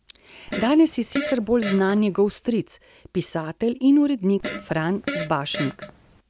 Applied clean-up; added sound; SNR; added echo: none; Fart; 10 dB; none.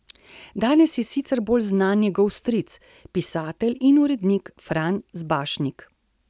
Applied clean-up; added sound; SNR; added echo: none; none; none; none.